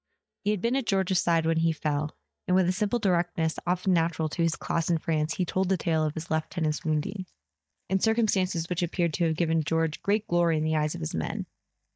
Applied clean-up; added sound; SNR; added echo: neural mask model DeepFilterNet 3.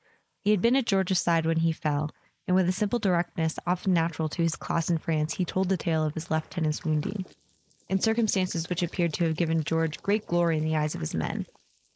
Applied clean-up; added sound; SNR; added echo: neural mask model Resemble Enhance denoiser.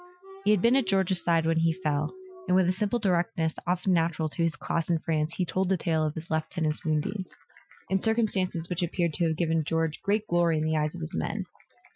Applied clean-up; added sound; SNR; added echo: classical method Wiener filter.